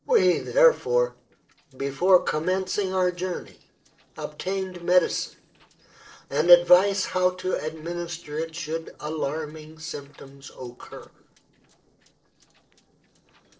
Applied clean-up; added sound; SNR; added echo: neural separator model SepFormer DNS4.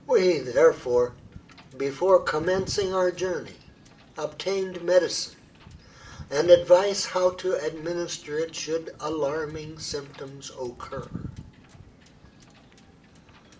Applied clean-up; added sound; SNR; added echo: none; Wind / Boat, Water vehicle; 20 dB; reverberation time 0.4 s.